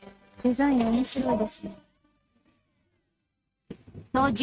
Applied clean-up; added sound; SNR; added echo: neural mask model RNNoise.